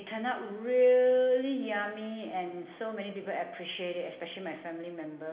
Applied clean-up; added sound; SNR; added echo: none; none; none; reverberation time 1.0 s.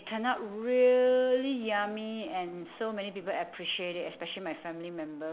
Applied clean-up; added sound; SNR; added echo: none; none; none; none.